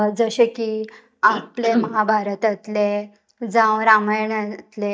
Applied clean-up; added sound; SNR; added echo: neural mask model DeepFilterNet 3.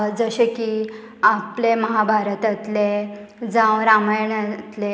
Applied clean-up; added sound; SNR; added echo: none; none; none; none.